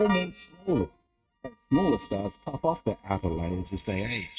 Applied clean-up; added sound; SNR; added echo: neural mask model RNNoise.